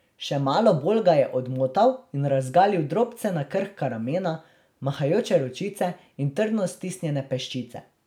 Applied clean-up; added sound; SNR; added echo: none; none; none; none.